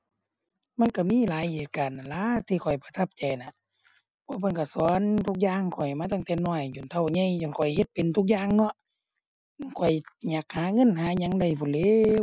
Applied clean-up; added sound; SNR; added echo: none; none; none; none.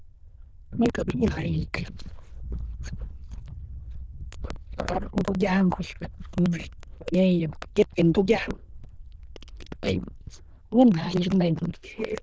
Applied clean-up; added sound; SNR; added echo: neural diffusion model UNIVERSE++.